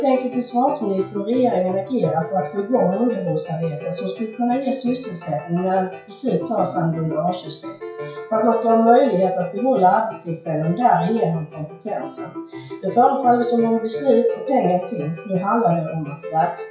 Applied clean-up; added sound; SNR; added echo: classical method WPE with log-MMSE.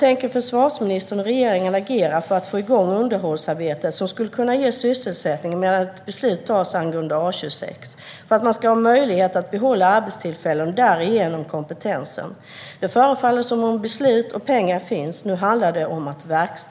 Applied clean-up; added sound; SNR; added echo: none; none; none; none.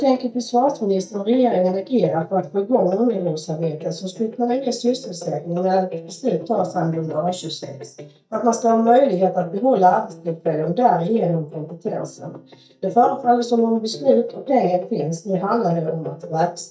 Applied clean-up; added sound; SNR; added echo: neural mask model DeepFilterNet 3.